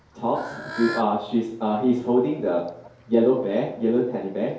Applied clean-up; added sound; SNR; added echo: none; Bird / Fowl; 18 dB; reverberation time 2.4 s.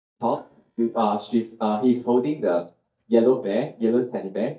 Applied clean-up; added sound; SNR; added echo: neural mask model DeepFilterNet 3.